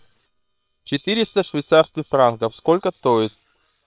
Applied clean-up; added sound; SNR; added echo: neural separator model SepFormer WHAM!.